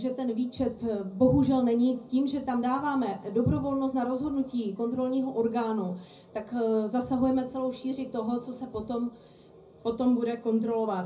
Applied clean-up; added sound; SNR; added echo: none; none; none; reverberation time 0.4 s.